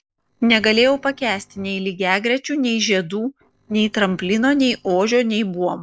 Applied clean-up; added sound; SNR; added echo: neural separator model SepFormer DNS4.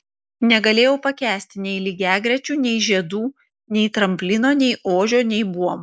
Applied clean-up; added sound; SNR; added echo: none; none; none; none.